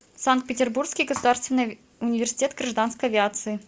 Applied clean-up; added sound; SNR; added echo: none; none; none; none.